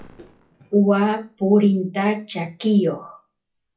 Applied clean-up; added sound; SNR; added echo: classical method WPE with log-MMSE.